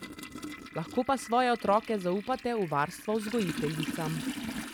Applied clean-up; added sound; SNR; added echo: none; Toilet flush; 9 dB; none.